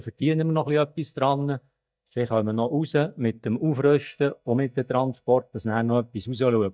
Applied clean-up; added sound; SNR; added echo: neural mask model DeepFilterNet 3.